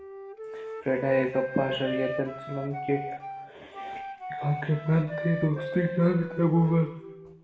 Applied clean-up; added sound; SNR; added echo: none; Wind instrument, woodwind instrument; 9 dB; reverberation time 0.8 s.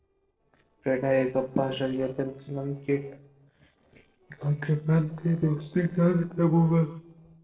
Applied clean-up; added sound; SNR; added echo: neural separator model SepFormer DNS4.